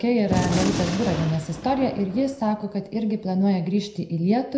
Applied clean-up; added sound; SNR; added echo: none; Gunshot, gunfire; 6 dB; reverberation time 0.4 s.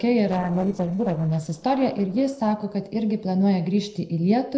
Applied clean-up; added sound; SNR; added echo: neural separator model SepFormer DNS4.